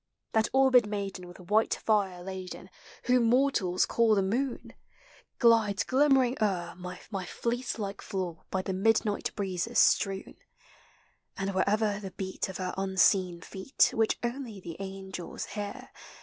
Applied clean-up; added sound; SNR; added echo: none; none; none; none.